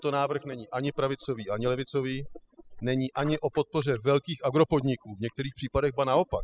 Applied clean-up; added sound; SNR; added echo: classical method spectral subtraction.